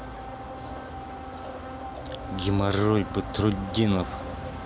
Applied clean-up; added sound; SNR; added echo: none; Domestic sounds, home sounds; 11 dB; none.